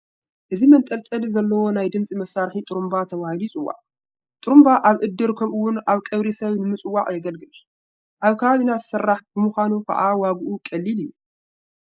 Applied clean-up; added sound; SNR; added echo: neural mask model Resemble Enhance denoiser.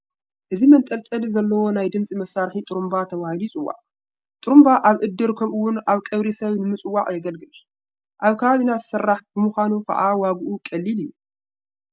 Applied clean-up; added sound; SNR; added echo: none; none; none; none.